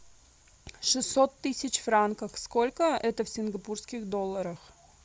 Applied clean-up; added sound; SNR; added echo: none; none; none; none.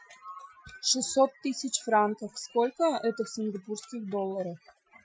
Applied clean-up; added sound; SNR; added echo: classical method Wiener filter.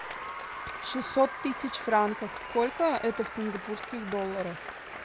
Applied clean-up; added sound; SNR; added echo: none; Applause; 9 dB; none.